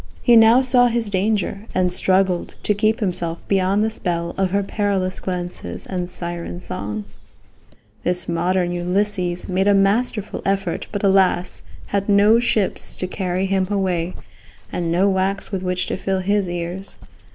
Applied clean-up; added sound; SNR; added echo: none; Dog; 13 dB; none.